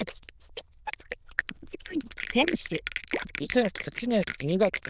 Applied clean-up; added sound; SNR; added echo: neural diffusion model UNIVERSE++.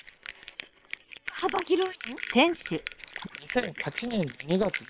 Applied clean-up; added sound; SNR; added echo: neural separator model SepFormer WHAM!.